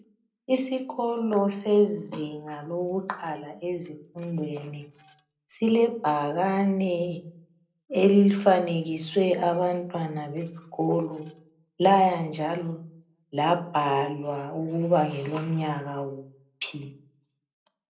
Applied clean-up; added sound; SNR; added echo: neural separator model SepFormer DNS4.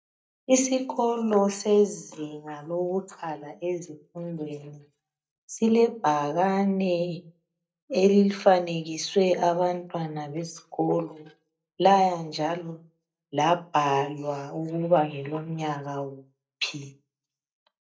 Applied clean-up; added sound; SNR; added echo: neural mask model DeepFilterNet 3.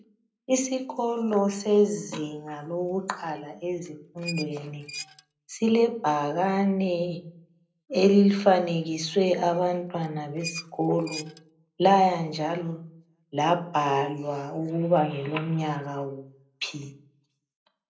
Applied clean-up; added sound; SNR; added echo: none; Squeak; 18 dB; reverberation time 0.4 s.